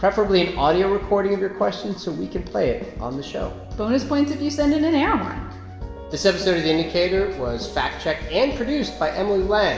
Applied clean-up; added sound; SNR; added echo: none; none; none; reverberation time 1.1 s.